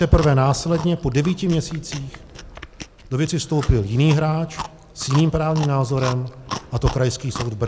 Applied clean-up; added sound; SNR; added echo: none; Chewing, mastication; 15 dB; none.